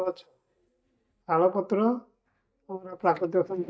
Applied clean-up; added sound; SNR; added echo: neural mask model DeepFilterNet 3.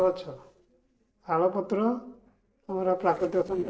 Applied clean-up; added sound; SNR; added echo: neural separator model SepFormer DNS4.